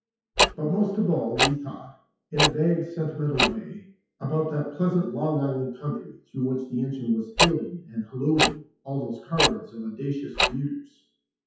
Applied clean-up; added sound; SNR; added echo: classical method WPE with log-MMSE.